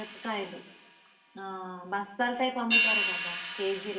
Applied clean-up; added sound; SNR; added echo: none; Hi-hat; -2 dB; reverberation time 0.8 s.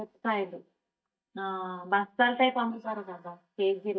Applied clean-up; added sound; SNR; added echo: neural mask model DeepFilterNet 3.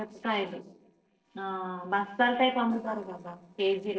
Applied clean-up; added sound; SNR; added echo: neural separator model SepFormer DNS4.